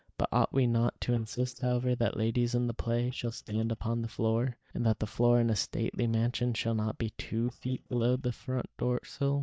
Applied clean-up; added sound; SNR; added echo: neural mask model DeepFilterNet 3.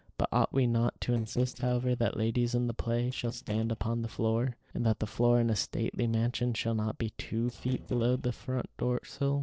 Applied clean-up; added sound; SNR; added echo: neural separator model SepFormer DNS4.